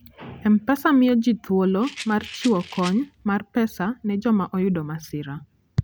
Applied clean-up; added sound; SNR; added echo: none; Rattle; 16 dB; none.